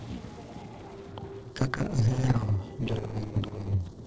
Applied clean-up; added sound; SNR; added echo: neural separator model SepFormer DNS4.